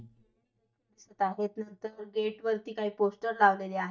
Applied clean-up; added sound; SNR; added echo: neural mask model DeepFilterNet 3.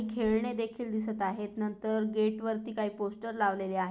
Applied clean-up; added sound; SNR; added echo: none; none; none; none.